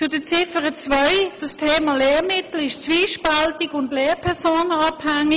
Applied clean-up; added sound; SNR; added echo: none; none; none; none.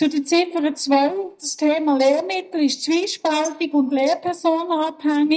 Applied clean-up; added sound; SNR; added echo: neural mask model DeepFilterNet 3.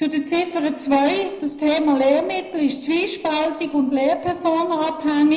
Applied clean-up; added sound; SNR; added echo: neural separator model SepFormer DNS4.